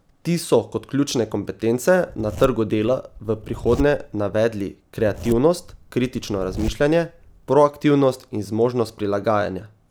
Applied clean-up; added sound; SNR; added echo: none; Zipper (clothing); 13 dB; none.